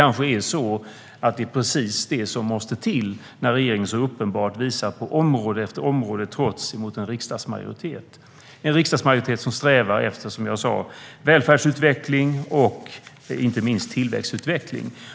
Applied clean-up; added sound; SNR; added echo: none; none; none; none.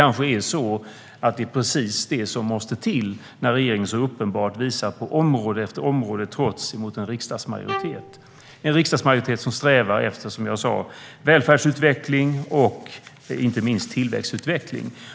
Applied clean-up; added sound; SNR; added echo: none; Bowed string instrument; 14 dB; none.